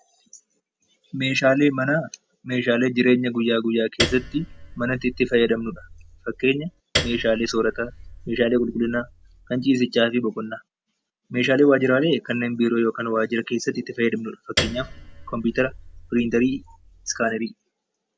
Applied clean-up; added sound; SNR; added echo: none; Piano; 10 dB; none.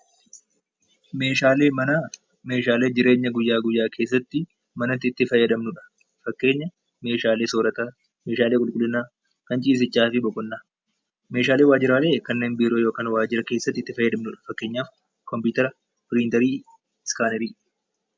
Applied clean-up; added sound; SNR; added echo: none; none; none; none.